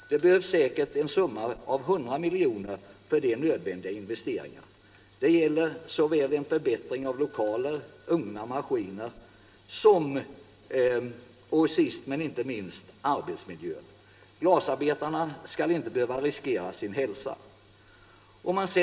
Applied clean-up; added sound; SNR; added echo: none; Doorbell; 18 dB; reverberation time 1.1 s.